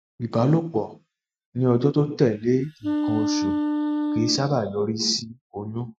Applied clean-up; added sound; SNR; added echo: classical method Wiener filter.